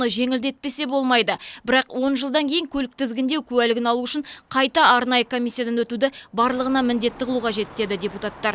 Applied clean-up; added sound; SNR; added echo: none; none; none; none.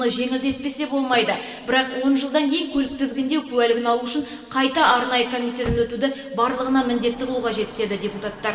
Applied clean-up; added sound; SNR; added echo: none; Slam / Car; 19 dB; reverberation time 2.0 s.